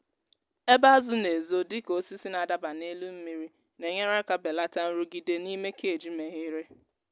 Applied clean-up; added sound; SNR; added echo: none; none; none; none.